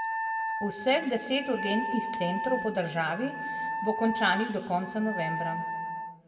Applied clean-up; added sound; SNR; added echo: none; Wind instrument, woodwind instrument; 4 dB; reverberation time 1.4 s.